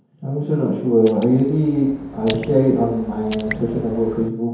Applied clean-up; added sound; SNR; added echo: none; Raindrop; 16 dB; reverberation time 1.0 s.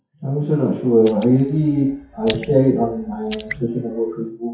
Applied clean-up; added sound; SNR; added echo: classical method WPE with log-MMSE.